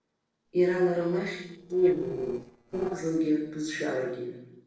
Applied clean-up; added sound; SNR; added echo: neural separator model SepFormer DNS4.